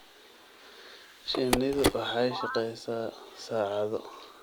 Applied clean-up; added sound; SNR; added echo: none; Telephone; 2 dB; none.